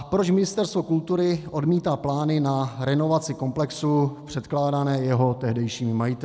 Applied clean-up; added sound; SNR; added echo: none; none; none; none.